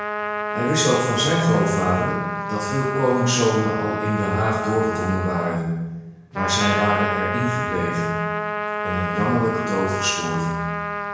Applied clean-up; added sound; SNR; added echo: none; Trumpet; 4 dB; reverberation time 1.0 s.